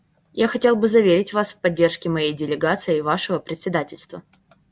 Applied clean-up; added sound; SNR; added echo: none; none; none; none.